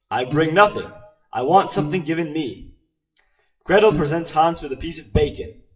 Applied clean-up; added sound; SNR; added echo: classical method WPE with log-MMSE.